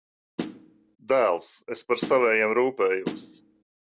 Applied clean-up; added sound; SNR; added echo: none; Snare drum; 10 dB; none.